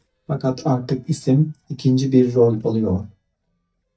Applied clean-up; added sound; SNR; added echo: neural mask model DeepFilterNet 3.